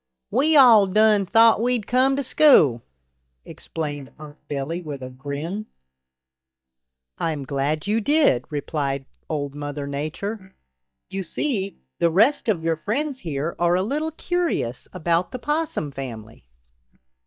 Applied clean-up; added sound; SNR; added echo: neural mask model DeepFilterNet 3.